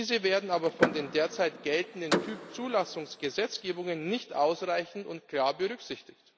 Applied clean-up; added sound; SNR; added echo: none; Door / Car; 5 dB; none.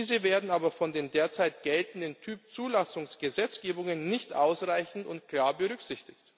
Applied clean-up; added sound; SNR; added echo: none; none; none; none.